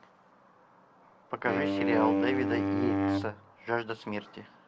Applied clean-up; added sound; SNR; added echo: none; Wind instrument, woodwind instrument; -5 dB; none.